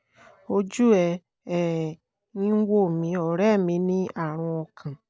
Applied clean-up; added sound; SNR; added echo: none; none; none; none.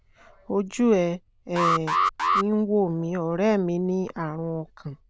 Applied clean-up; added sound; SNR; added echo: neural diffusion model UNIVERSE++.